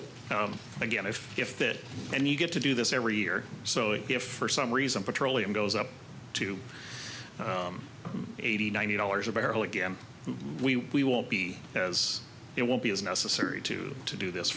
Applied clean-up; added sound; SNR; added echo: none; none; none; none.